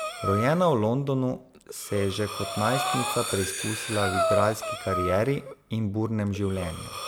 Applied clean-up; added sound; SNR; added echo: none; Breathing; 5 dB; none.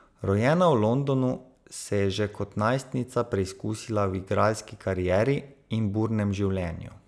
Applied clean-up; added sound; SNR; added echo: none; none; none; none.